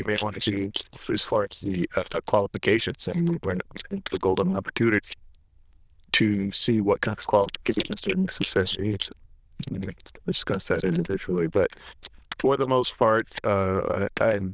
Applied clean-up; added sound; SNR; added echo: neural diffusion model UNIVERSE++.